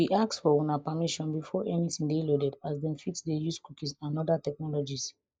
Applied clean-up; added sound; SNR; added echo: neural mask model DeepFilterNet 3.